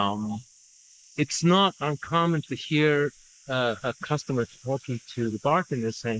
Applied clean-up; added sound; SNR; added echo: neural mask model Resemble Enhance denoiser.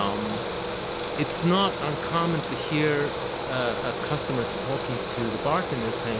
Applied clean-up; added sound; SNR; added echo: none; Mechanical fan; 2 dB; none.